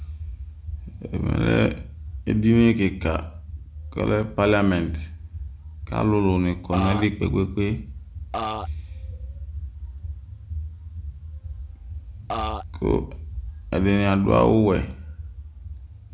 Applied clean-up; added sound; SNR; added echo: none; Burping, eructation; 4 dB; none.